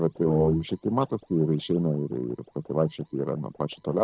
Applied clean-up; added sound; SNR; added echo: neural separator model SepFormer DNS4.